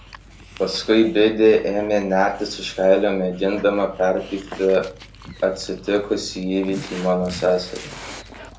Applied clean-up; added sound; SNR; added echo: none; Dog; 18 dB; reverberation time 0.3 s.